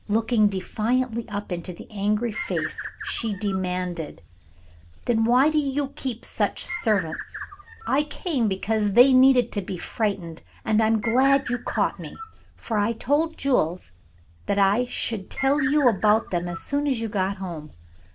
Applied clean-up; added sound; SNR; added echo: none; Bird; 15 dB; none.